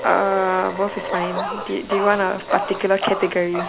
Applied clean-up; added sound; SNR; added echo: none; Dog; 7 dB; none.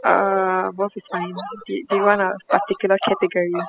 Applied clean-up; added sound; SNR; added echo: classical method spectral subtraction.